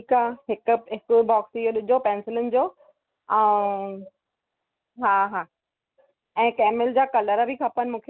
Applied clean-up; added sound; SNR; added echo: none; none; none; none.